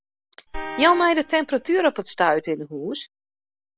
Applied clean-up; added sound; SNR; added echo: none; Vehicle horn, car horn, honking; 12 dB; none.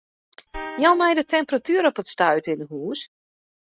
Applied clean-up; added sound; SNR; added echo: neural mask model RNNoise.